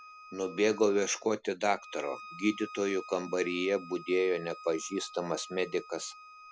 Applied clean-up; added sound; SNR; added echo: none; Bowed string instrument; 17 dB; none.